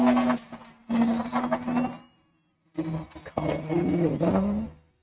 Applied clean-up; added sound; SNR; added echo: neural mask model RNNoise.